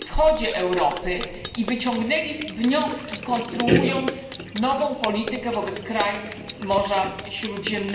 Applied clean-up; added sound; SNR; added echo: none; Drip; 5 dB; reverberation time 1.1 s.